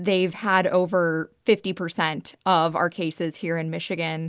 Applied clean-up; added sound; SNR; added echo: none; none; none; none.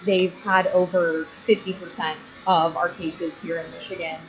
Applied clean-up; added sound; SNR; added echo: classical method log-MMSE.